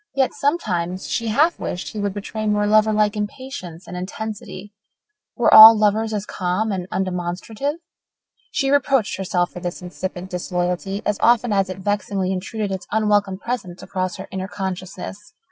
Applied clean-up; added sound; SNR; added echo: neural separator model SepFormer DNS4.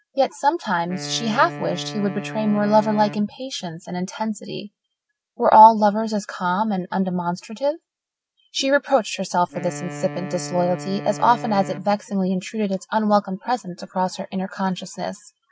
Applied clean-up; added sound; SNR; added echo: none; Wind instrument, woodwind instrument; 12 dB; none.